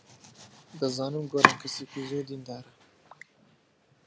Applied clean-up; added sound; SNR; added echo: none; Domestic sounds, home sounds; -4 dB; none.